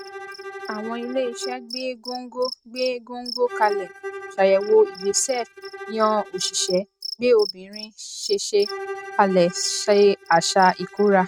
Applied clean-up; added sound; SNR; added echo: neural mask model RNNoise.